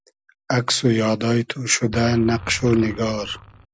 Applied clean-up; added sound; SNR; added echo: none; Engine; 14 dB; none.